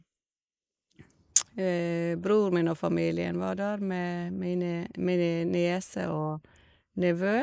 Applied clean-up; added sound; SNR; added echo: neural mask model Resemble Enhance denoiser.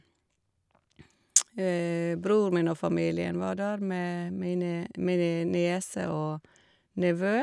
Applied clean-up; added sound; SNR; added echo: none; none; none; none.